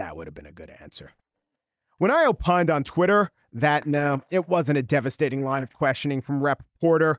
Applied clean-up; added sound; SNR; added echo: neural mask model DeepFilterNet 3.